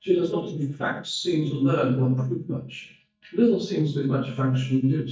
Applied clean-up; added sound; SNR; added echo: neural mask model DeepFilterNet 3.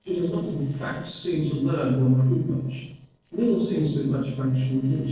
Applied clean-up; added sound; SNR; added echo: neural separator model SepFormer DNS4.